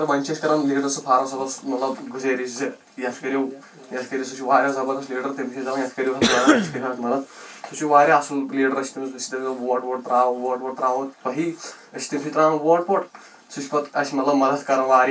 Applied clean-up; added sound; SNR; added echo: none; Cough; -1 dB; reverberation time 0.2 s.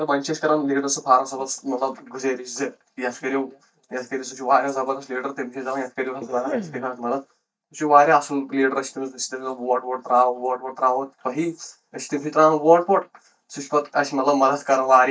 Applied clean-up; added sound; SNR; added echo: neural mask model DeepFilterNet 3.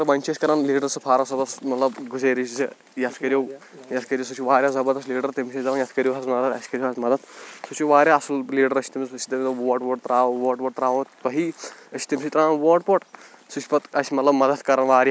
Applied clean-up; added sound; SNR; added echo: none; none; none; none.